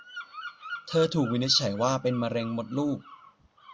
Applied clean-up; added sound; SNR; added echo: none; Bird vocalization, bird call, bird song; 15 dB; none.